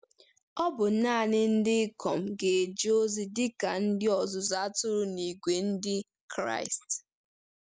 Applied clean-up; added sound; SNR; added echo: none; none; none; none.